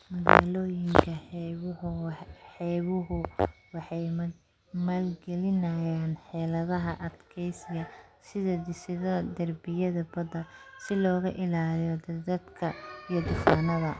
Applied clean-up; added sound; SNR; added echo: none; none; none; none.